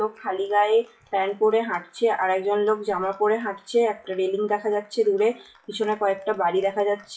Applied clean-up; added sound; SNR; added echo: classical method WPE with log-MMSE.